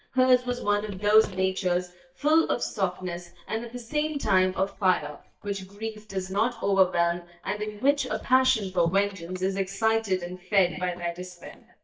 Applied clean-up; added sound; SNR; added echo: neural mask model DeepFilterNet 3.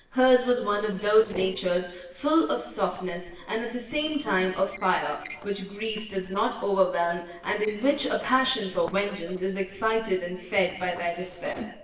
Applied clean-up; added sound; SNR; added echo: neural separator model SepFormer DNS4.